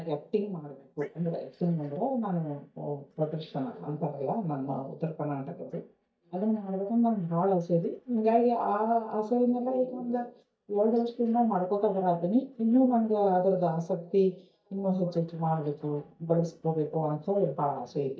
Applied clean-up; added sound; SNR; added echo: neural mask model DeepFilterNet 3.